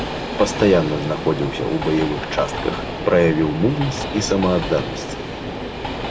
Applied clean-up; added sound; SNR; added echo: none; Train; 6 dB; none.